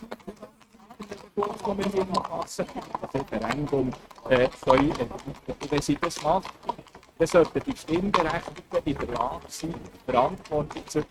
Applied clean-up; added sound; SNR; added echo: neural mask model RNNoise.